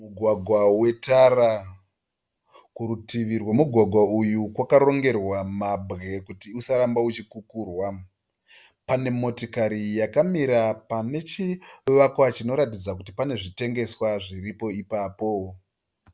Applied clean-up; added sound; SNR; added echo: none; none; none; none.